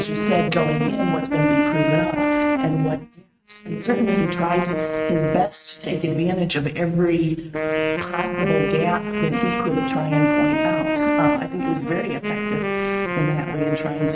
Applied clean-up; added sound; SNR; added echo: neural mask model RNNoise.